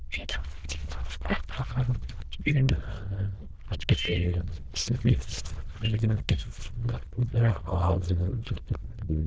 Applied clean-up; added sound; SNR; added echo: neural diffusion model UNIVERSE++.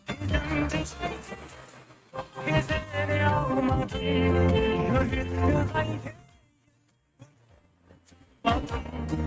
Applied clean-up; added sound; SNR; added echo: neural mask model RNNoise.